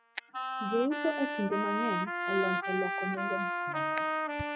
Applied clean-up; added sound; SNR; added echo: classical method spectral subtraction.